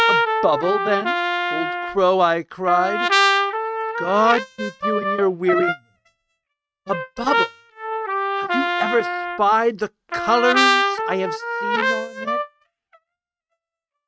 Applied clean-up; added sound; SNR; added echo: neural mask model RNNoise.